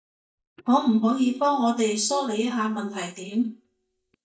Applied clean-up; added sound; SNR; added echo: neural mask model DeepFilterNet 3.